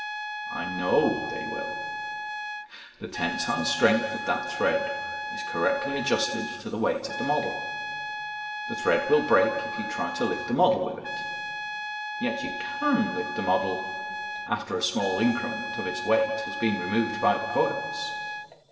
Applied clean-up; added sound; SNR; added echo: none; Trumpet; 6 dB; reverberation time 2.3 s.